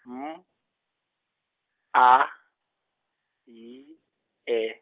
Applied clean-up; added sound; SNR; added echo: none; none; none; none.